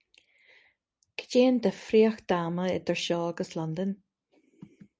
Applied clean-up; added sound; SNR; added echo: none; none; none; none.